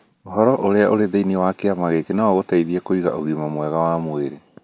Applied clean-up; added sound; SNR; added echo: none; none; none; none.